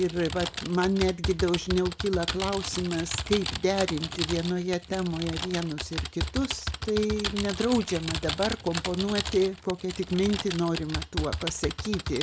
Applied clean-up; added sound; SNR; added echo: none; Typing; 6 dB; none.